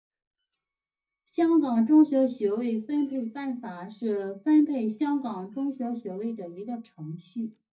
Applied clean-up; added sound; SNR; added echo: neural mask model DeepFilterNet 3.